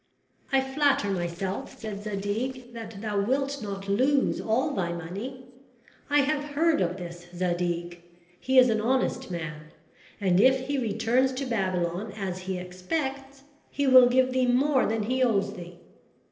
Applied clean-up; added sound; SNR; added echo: neural separator model SepFormer DNS4.